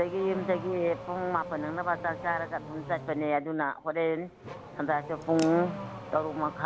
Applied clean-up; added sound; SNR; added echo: none; Crack / Crackle + Accelerating, revving, vroom / Car; 11 dB; none.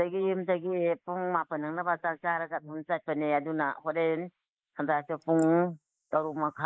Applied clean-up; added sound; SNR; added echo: neural mask model Resemble Enhance denoiser.